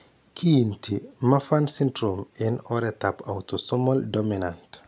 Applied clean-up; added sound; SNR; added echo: none; none; none; none.